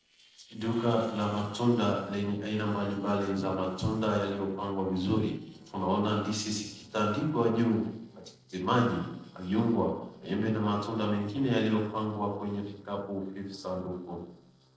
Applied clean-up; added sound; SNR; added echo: neural separator model SepFormer DNS4.